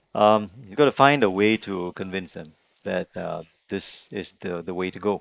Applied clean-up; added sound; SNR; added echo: neural mask model Resemble Enhance denoiser.